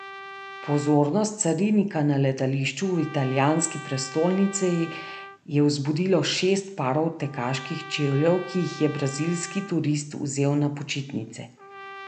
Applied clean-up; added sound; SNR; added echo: none; Trumpet; 17 dB; none.